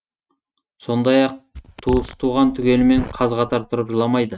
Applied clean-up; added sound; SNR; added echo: neural mask model RNNoise.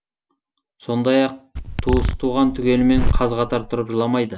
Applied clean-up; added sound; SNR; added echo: none; Zipper (clothing); 1 dB; none.